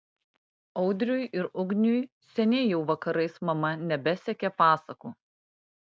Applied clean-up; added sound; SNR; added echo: none; none; none; none.